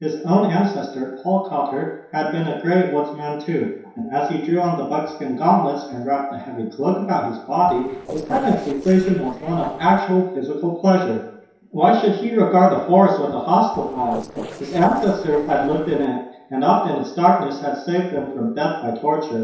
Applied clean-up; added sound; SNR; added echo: neural separator model SepFormer DNS4.